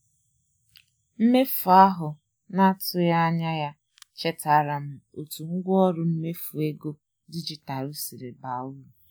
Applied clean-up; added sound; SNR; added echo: none; none; none; none.